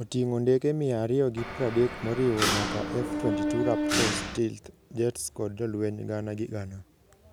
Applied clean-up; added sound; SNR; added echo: none; Mechanisms; 1 dB; none.